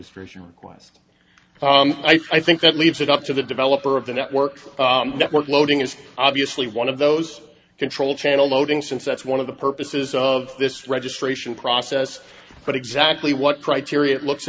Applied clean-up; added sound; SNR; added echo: none; none; none; none.